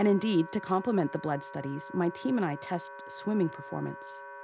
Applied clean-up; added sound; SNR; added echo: none; Wind instrument, woodwind instrument; 14 dB; none.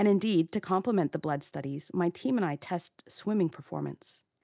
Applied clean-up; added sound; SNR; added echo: none; none; none; none.